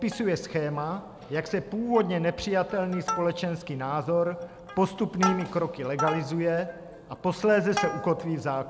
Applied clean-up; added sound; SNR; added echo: none; Plucked string instrument; 10 dB; none.